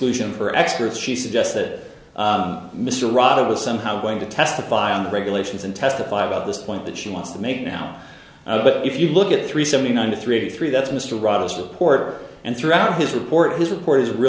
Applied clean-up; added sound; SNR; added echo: none; none; none; none.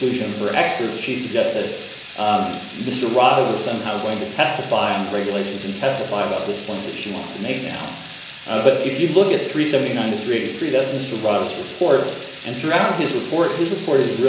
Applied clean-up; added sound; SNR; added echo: none; Water tap, faucet / Liquid; 11 dB; reverberation time 0.5 s.